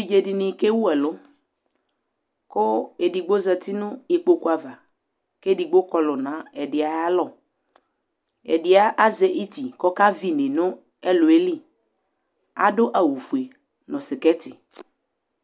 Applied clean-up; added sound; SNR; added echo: none; none; none; none.